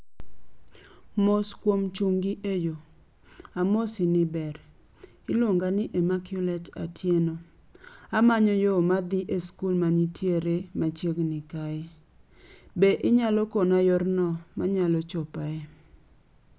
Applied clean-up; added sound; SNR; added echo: none; none; none; none.